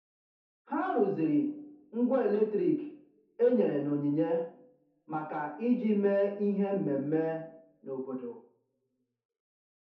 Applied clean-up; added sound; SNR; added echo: none; none; none; reverberation time 0.5 s.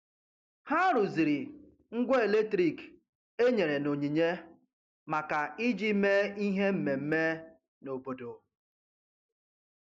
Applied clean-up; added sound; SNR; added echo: none; none; none; none.